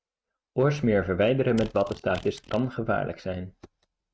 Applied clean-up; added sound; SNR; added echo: neural mask model RNNoise.